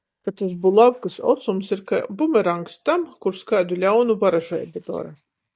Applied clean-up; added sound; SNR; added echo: neural mask model DeepFilterNet 3.